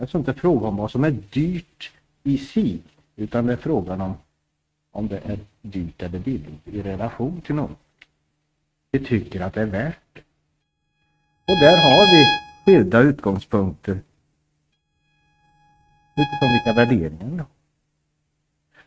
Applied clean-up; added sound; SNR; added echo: neural mask model RNNoise.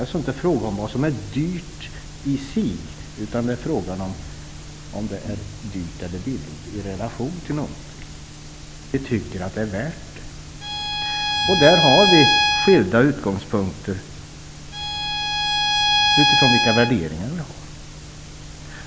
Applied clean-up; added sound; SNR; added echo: none; Bowed string instrument; -4 dB; none.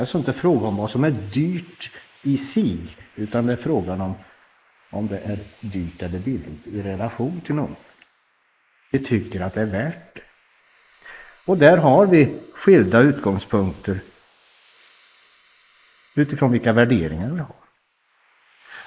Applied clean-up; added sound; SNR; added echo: neural mask model Resemble Enhance denoiser.